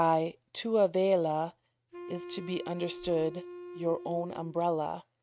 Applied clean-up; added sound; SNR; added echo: neural mask model RNNoise.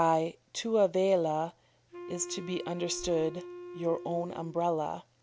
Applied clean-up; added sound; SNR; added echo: none; Wind instrument, woodwind instrument; 14 dB; none.